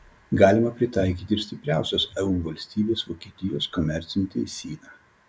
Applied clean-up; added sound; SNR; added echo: none; none; none; none.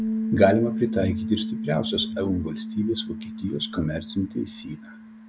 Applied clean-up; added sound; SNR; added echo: none; Piano; 5 dB; none.